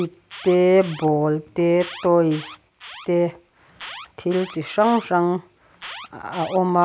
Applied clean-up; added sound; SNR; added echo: none; Alarm; 20 dB; none.